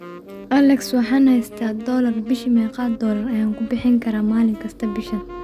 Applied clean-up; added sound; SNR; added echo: none; Wind instrument, woodwind instrument; 17 dB; none.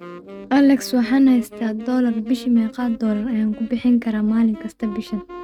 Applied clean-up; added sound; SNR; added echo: neural mask model RNNoise.